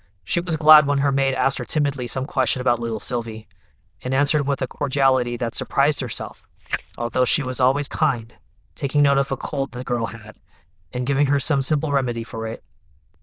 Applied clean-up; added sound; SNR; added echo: neural diffusion model UNIVERSE++.